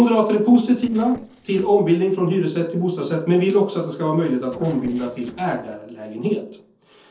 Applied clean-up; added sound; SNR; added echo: neural separator model SepFormer DNS4.